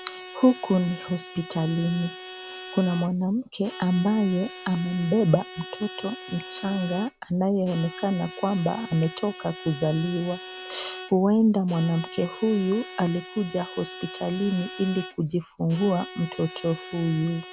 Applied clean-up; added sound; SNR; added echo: none; Bowed string instrument; 15 dB; none.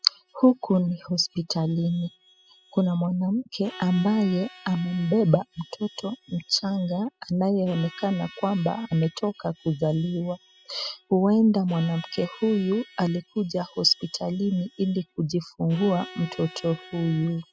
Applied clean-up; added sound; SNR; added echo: classical method spectral subtraction.